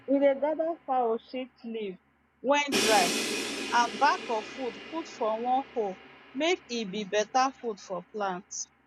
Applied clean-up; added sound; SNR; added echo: none; Crash cymbal; 8 dB; none.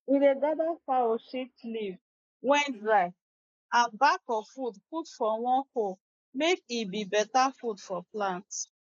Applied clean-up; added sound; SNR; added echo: neural mask model Resemble Enhance denoiser.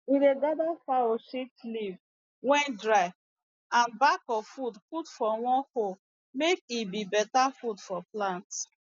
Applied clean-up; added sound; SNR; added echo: none; none; none; none.